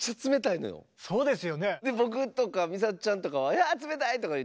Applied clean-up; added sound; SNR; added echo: none; none; none; none.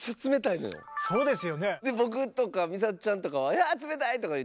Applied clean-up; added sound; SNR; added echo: none; Camera; 11 dB; none.